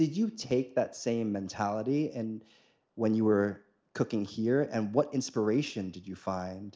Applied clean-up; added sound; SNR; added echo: none; none; none; none.